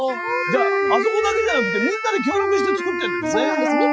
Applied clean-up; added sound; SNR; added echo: classical method Wiener filter.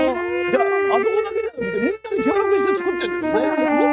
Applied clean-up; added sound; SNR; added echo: neural mask model RNNoise.